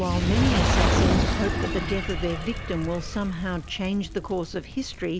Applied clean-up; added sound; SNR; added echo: none; Fire; -2 dB; none.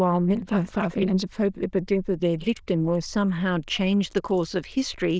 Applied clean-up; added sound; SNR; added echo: neural diffusion model UNIVERSE++.